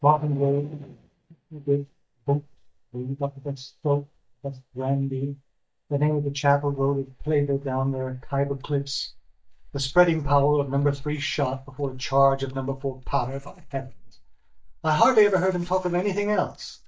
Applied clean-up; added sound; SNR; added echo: neural mask model DeepFilterNet 3.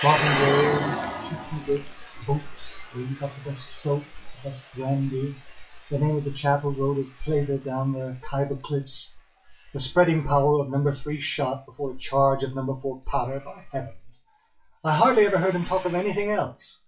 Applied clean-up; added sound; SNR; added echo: classical method WPE with log-MMSE.